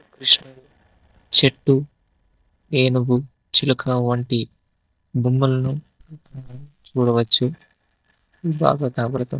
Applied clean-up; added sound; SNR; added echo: neural mask model DeepFilterNet 3.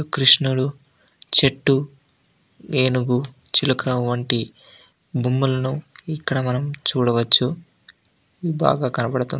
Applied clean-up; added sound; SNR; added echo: none; none; none; none.